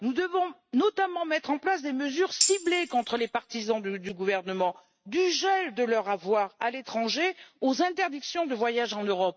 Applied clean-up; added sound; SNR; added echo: neural mask model RNNoise.